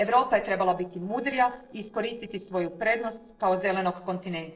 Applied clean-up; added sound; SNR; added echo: neural separator model SepFormer DNS4.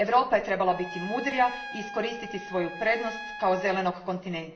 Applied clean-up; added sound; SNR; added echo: none; Trumpet; 12 dB; reverberation time 0.6 s.